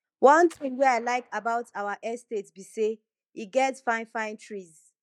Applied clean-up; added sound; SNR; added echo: neural mask model DeepFilterNet 3.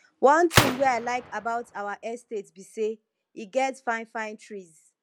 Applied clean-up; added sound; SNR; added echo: none; Gunshot, gunfire; 4 dB; none.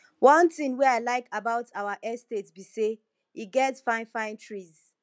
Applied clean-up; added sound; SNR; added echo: none; none; none; none.